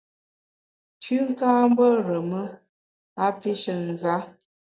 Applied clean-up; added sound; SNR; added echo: none; none; none; none.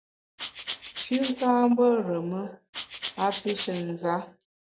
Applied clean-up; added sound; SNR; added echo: none; Rattle (instrument); -4 dB; none.